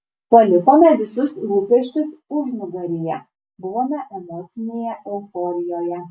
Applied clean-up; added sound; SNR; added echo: none; none; none; none.